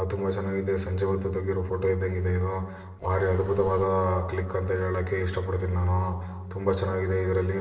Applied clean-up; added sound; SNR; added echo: neural separator model SepFormer DNS4.